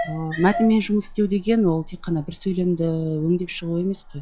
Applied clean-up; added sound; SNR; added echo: classical method log-MMSE.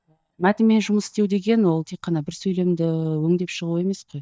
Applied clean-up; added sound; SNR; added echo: neural mask model DeepFilterNet 3.